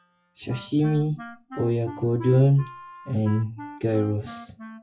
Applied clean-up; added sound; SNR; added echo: classical method WPE with log-MMSE.